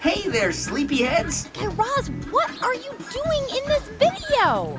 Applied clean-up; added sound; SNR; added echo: none; Chirp, tweet; 17 dB; none.